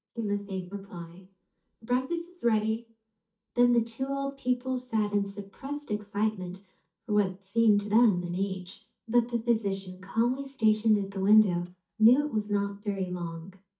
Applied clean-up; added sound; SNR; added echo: neural mask model DeepFilterNet 3.